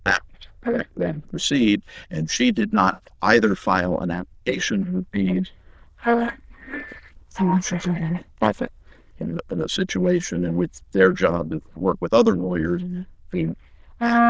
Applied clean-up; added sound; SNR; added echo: neural diffusion model UNIVERSE++.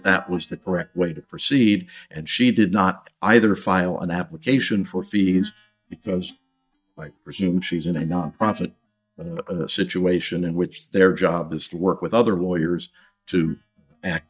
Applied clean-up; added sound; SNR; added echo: neural mask model DeepFilterNet 3.